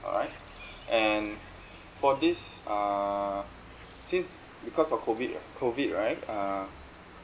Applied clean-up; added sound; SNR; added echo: none; Cricket; 16 dB; none.